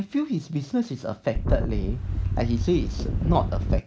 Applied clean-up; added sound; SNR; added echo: none; Wind; -2 dB; none.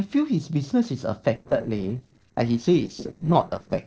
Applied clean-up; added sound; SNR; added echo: neural separator model SepFormer DNS4.